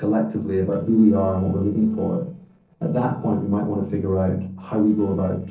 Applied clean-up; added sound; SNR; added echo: neural separator model SepFormer DNS4.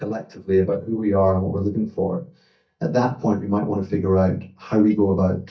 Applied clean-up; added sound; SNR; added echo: neural mask model DeepFilterNet 3.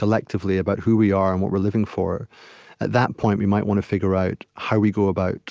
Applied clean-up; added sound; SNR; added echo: none; none; none; none.